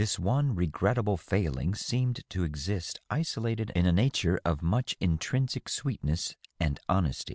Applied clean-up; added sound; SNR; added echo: none; none; none; none.